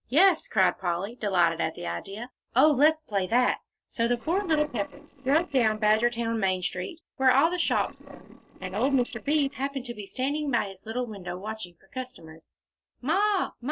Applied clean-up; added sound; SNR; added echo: neural separator model SepFormer DNS4.